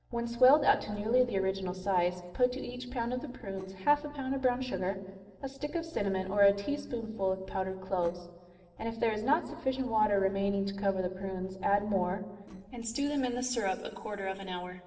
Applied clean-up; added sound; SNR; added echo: neural separator model SepFormer DNS4.